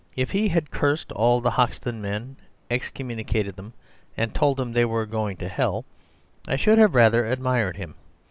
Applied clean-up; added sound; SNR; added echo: none; none; none; none.